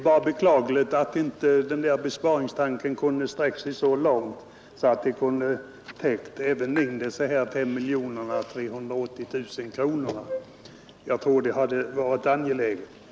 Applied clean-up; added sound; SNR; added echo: none; Wind instrument, woodwind instrument + Dishes, pots, and pans / Chink, clink; 13 dB; none.